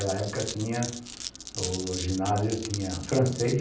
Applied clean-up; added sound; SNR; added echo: none; Glass; 10 dB; reverberation time 0.6 s.